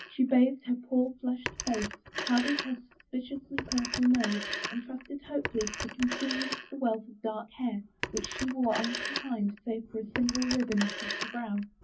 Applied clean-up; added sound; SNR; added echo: none; Telephone; 7 dB; reverberation time 0.3 s.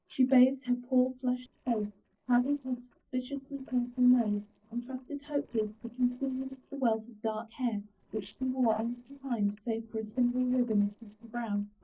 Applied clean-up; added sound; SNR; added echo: neural separator model SepFormer DNS4.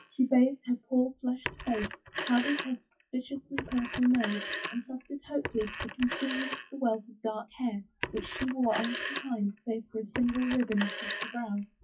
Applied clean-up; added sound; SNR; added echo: classical method WPE with log-MMSE.